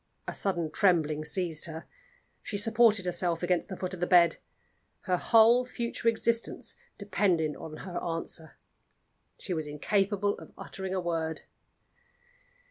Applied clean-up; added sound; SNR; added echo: none; none; none; none.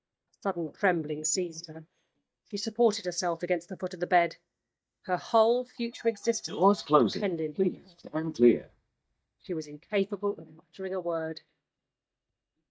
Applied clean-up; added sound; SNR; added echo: neural mask model DeepFilterNet 3.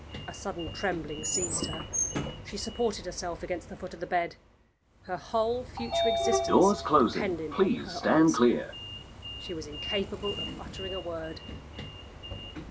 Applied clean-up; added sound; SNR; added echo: none; Sliding door; -5 dB; none.